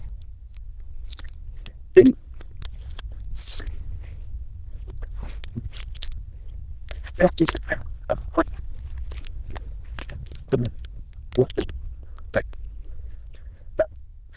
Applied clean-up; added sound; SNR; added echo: neural diffusion model UNIVERSE++.